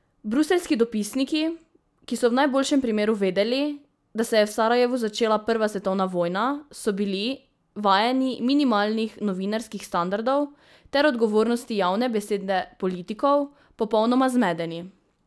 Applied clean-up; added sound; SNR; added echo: none; none; none; none.